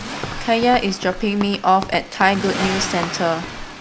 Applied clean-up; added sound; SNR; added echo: none; Accelerating, revving, vroom + Run; 8 dB; none.